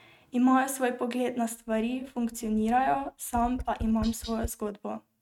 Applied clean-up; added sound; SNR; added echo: neural mask model RNNoise.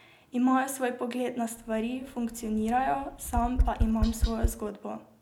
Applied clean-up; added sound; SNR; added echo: none; Tap; 1 dB; none.